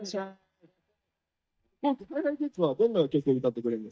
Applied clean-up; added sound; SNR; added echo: neural mask model DeepFilterNet 3.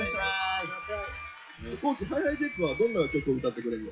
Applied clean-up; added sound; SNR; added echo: classical method WPE with log-MMSE.